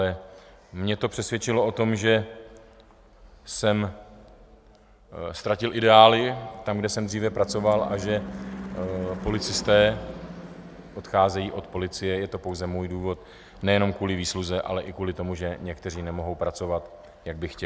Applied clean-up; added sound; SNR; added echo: none; Car passing by / Engine / Truck; 17 dB; none.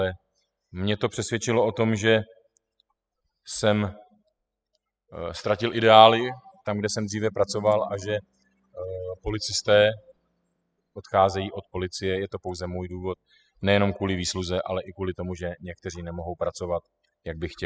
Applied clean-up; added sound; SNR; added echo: classical method spectral subtraction.